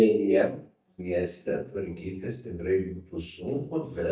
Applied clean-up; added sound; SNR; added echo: neural mask model DeepFilterNet 3.